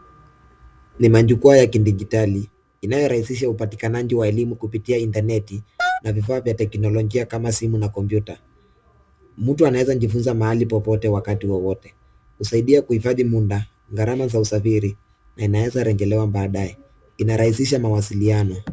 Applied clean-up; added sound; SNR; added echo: none; Wind instrument, woodwind instrument; 6 dB; none.